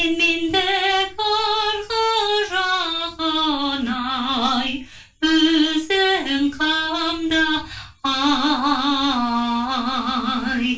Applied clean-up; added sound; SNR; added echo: none; none; none; reverberation time 0.2 s.